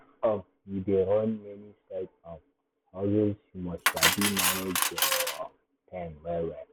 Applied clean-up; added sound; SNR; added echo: none; Cutlery, silverware; -1 dB; none.